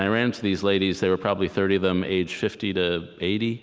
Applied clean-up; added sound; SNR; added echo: none; none; none; none.